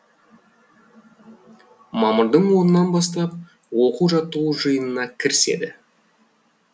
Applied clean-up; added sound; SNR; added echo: none; none; none; none.